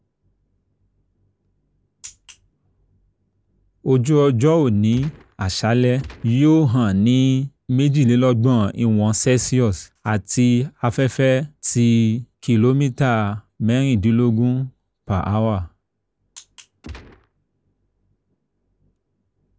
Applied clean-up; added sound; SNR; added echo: none; Gunshot, gunfire; 20 dB; none.